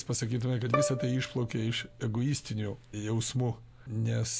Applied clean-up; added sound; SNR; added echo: none; Bowed string instrument; 7 dB; none.